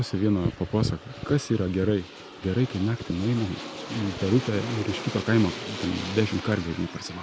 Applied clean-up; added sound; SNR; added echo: none; Aircraft; 11 dB; none.